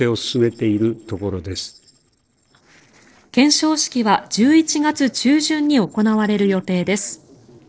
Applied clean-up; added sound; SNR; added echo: neural separator model SepFormer DNS4.